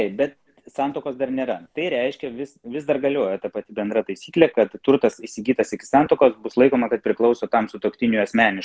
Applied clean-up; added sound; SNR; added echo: none; none; none; none.